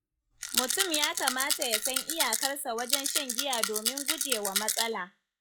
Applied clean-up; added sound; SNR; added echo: classical method log-MMSE.